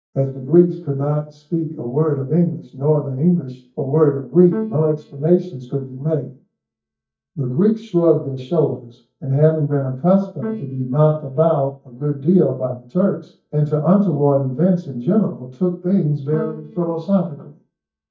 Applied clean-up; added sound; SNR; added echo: neural mask model DeepFilterNet 3.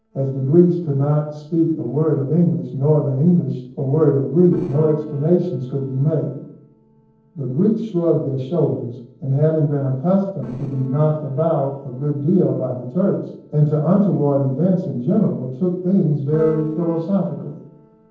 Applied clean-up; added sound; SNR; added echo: neural separator model SepFormer DNS4.